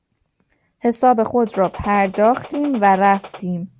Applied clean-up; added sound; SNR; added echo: none; Gunshot, gunfire; 18 dB; none.